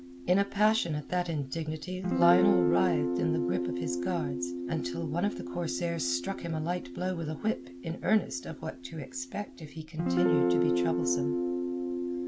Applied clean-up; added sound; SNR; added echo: none; Guitar; 0 dB; none.